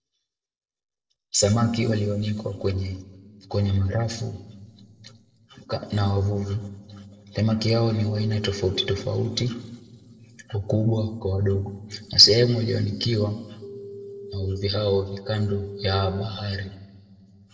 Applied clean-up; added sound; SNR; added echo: neural separator model SepFormer DNS4.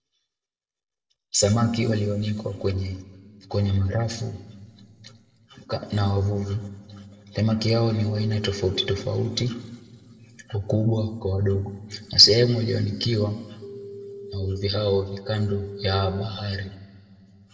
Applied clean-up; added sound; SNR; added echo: none; Telephone; 13 dB; reverberation time 1.4 s.